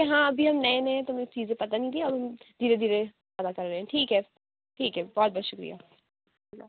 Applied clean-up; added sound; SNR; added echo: none; none; none; none.